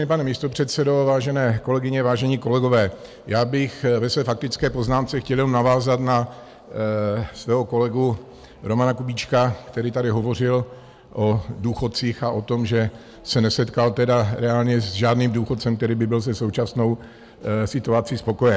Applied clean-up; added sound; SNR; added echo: none; none; none; none.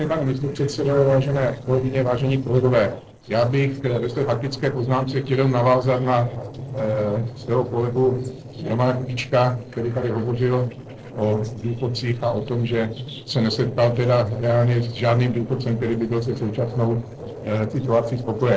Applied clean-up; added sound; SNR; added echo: neural separator model SepFormer DNS4.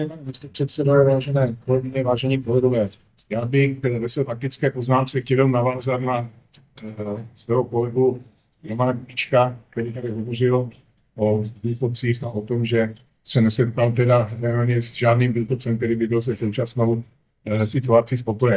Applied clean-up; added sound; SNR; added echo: neural mask model DeepFilterNet 3.